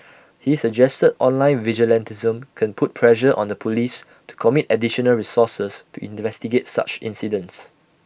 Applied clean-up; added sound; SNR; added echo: none; none; none; none.